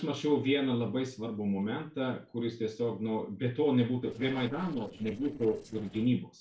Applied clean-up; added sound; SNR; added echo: neural separator model SepFormer DNS4.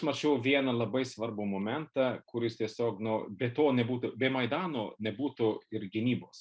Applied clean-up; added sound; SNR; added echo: none; none; none; none.